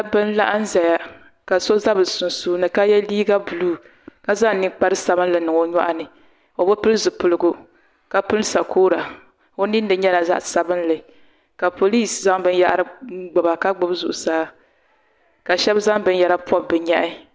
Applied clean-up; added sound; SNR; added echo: none; none; none; none.